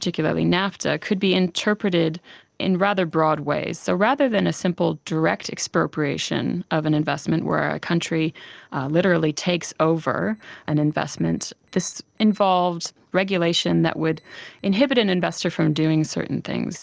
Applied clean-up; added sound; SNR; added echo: neural separator model SepFormer DNS4.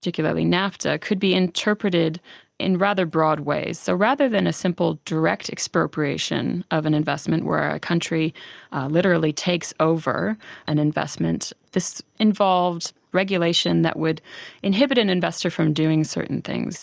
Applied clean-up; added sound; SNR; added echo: neural mask model DeepFilterNet 3.